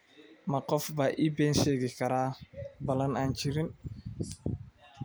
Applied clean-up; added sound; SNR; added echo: none; none; none; none.